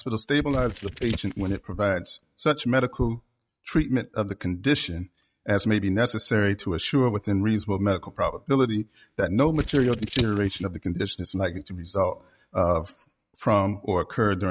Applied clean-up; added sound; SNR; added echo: neural mask model RNNoise.